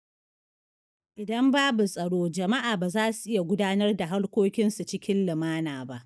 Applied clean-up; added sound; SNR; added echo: neural mask model DeepFilterNet 3.